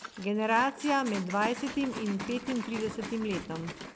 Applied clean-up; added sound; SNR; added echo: none; Liquid + Hammer / Wood; 11 dB; none.